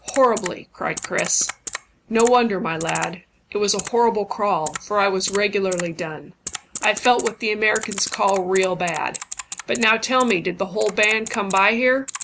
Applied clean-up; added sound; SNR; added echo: none; Typing; 13 dB; none.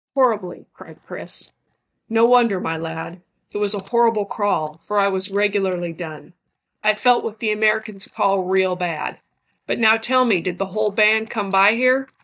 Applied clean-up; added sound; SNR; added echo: neural mask model DeepFilterNet 3.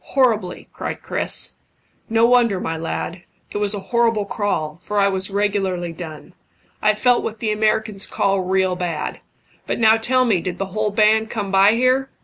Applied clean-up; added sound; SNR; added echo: none; none; none; none.